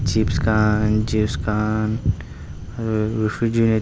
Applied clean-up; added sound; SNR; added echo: none; Thunder; 5 dB; none.